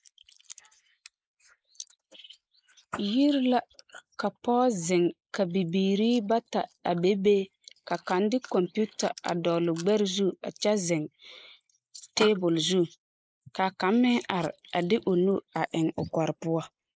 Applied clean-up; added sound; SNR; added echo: neural mask model Resemble Enhance denoiser.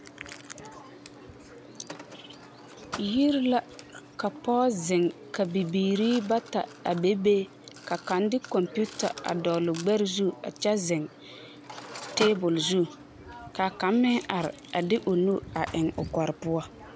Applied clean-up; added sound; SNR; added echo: none; Mechanisms; 16 dB; none.